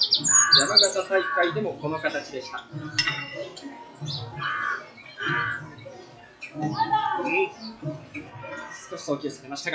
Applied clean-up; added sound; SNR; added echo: classical method WPE with log-MMSE.